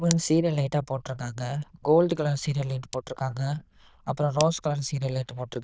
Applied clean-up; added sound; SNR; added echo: neural diffusion model UNIVERSE++.